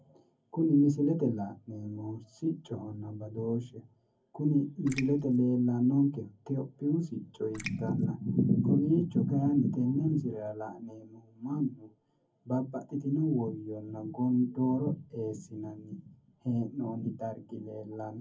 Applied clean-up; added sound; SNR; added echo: none; Raindrop; 13 dB; reverberation time 0.3 s.